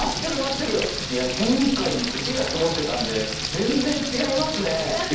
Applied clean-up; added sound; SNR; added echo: none; Frying (food); 4 dB; reverberation time 0.8 s.